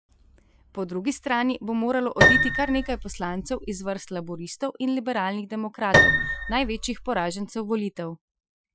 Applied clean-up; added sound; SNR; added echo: classical method Wiener filter.